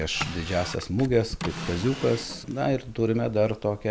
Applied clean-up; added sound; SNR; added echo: none; Drawer open or close; 13 dB; none.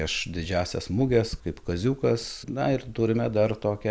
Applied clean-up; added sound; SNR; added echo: none; none; none; none.